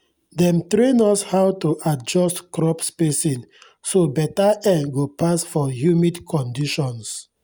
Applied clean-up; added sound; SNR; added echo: none; none; none; none.